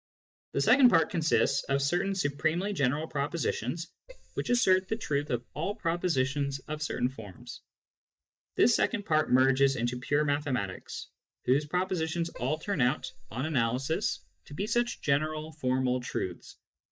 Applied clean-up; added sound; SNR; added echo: neural mask model DeepFilterNet 3.